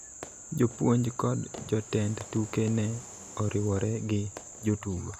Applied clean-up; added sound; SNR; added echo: none; Fireworks + Fixed-wing aircraft, airplane; 20 dB; none.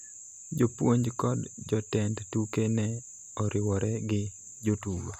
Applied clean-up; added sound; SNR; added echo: none; none; none; none.